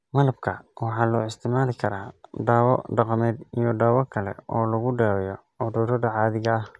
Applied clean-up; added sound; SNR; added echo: none; none; none; none.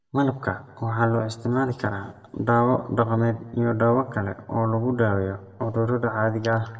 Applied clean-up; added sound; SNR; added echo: none; none; none; reverberation time 1.0 s.